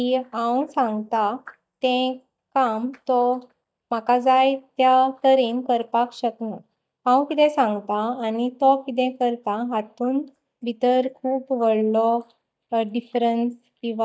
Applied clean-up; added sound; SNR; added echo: neural mask model DeepFilterNet 3.